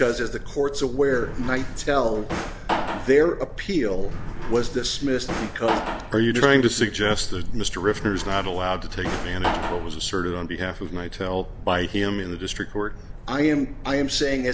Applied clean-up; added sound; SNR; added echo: none; Drawer open or close; 8 dB; none.